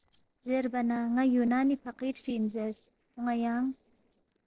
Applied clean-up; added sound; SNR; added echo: neural separator model SepFormer DNS4.